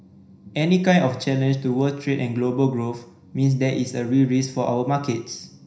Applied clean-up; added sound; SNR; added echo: none; none; none; reverberation time 0.5 s.